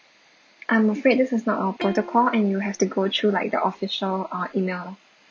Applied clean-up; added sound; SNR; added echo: none; Plucked string instrument; 18 dB; none.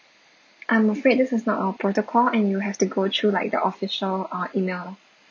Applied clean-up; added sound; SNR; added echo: none; none; none; none.